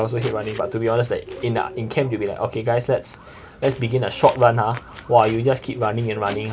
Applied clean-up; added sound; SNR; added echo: none; Walk, footsteps; 19 dB; none.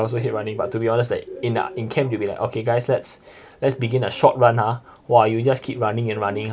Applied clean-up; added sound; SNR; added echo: none; none; none; none.